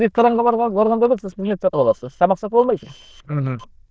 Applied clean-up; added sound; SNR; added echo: neural diffusion model UNIVERSE++.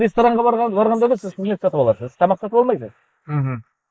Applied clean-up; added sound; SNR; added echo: neural mask model Resemble Enhance denoiser.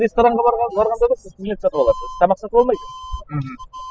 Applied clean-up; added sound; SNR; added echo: classical method spectral subtraction.